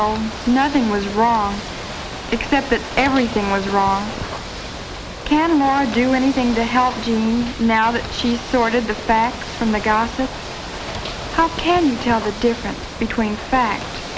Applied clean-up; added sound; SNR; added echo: none; Ocean / Boat, Water vehicle; 10 dB; none.